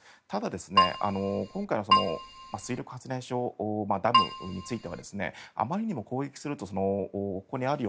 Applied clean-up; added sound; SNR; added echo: none; Keyboard (musical); -4 dB; none.